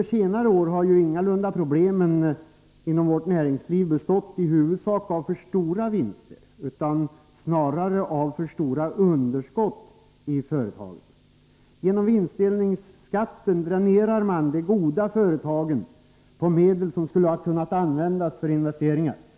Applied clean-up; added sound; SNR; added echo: none; none; none; none.